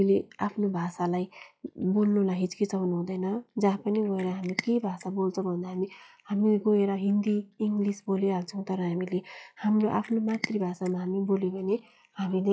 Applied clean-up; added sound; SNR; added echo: classical method log-MMSE.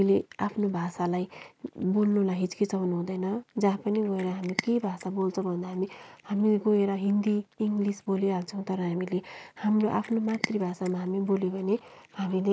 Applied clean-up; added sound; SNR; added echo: none; Cat; 19 dB; none.